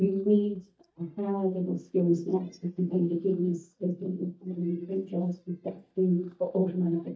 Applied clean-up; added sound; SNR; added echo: neural mask model DeepFilterNet 3.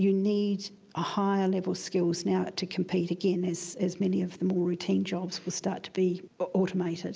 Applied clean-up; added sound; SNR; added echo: none; none; none; none.